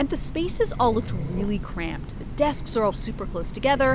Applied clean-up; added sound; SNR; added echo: none; Train; 5 dB; none.